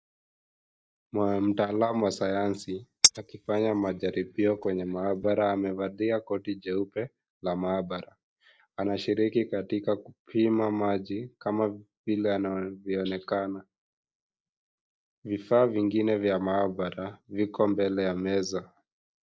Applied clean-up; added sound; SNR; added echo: neural mask model DeepFilterNet 3.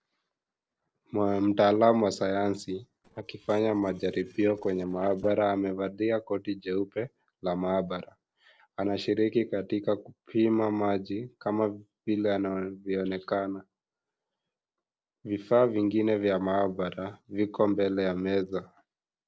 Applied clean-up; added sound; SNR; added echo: neural separator model SepFormer DNS4.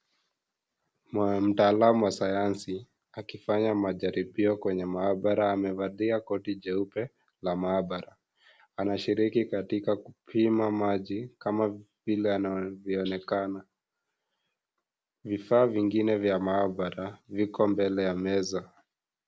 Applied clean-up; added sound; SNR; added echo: none; none; none; none.